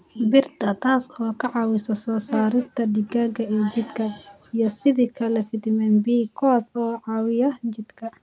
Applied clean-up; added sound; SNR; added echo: none; none; none; none.